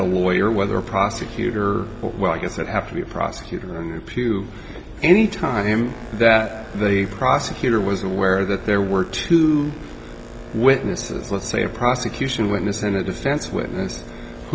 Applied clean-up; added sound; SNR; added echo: none; Boat, Water vehicle; 18 dB; none.